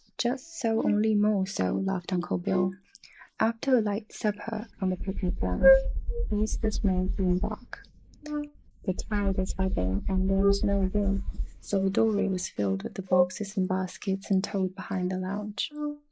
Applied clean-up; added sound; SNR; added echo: neural mask model Resemble Enhance denoiser.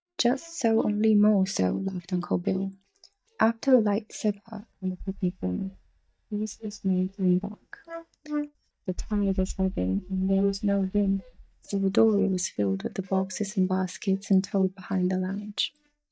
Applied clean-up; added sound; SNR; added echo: neural mask model DeepFilterNet 3.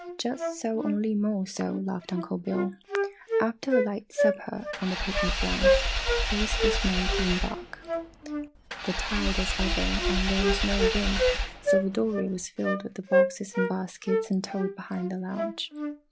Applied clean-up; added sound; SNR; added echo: none; Engine / Vehicle + Wind instrument, woodwind instrument; -3 dB; none.